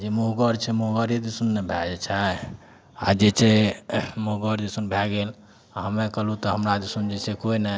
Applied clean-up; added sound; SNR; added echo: none; none; none; none.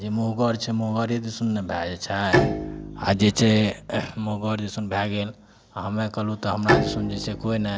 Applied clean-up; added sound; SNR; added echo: none; Bowed string instrument; 5 dB; none.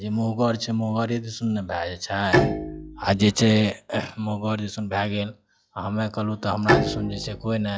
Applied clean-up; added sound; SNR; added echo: classical method log-MMSE.